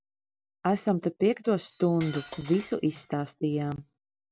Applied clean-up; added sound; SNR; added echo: none; Cutlery, silverware; 15 dB; none.